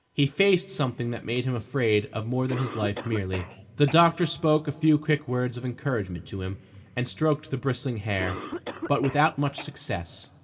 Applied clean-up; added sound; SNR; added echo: none; Cough; 16 dB; reverberation time 1.9 s.